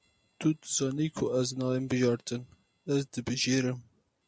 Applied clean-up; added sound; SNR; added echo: none; none; none; none.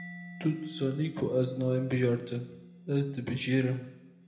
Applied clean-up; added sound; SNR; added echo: none; Mallet percussion; 17 dB; reverberation time 0.9 s.